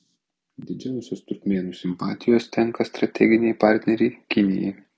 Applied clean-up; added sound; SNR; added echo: none; none; none; none.